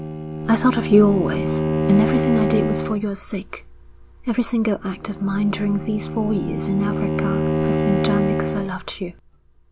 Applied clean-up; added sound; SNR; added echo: none; Bowed string instrument; 2 dB; none.